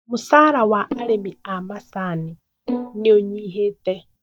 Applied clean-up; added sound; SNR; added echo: neural mask model DeepFilterNet 3.